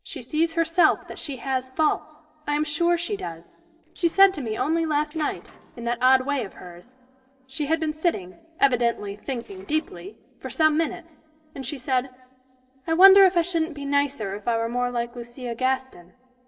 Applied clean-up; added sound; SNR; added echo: neural separator model SepFormer DNS4.